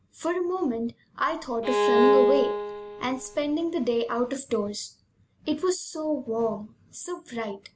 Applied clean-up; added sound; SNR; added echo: none; Bowed string instrument; -4 dB; none.